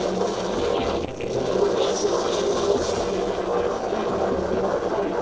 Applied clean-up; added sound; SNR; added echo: neural separator model SepFormer DNS4.